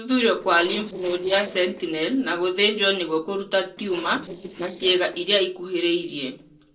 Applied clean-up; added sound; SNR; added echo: neural separator model SepFormer DNS4.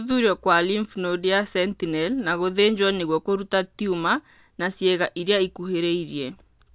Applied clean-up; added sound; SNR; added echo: none; none; none; none.